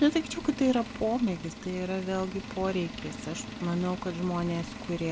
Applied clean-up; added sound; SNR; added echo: none; Engine; 11 dB; none.